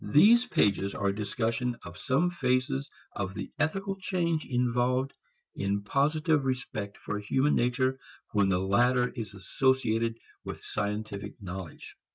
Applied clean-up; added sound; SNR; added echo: none; none; none; none.